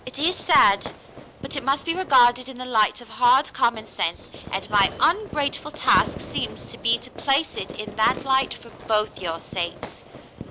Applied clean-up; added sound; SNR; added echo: none; Fireworks; 14 dB; none.